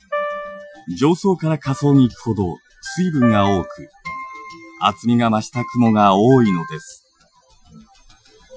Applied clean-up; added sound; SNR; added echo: classical method Wiener filter.